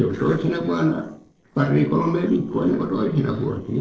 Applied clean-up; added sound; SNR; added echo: neural separator model SepFormer DNS4.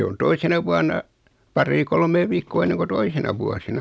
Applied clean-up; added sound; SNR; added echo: none; none; none; none.